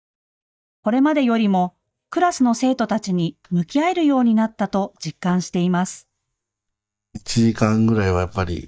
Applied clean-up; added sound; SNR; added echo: neural mask model DeepFilterNet 3.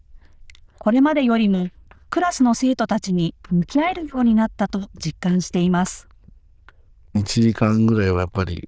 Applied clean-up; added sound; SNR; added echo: neural diffusion model UNIVERSE++.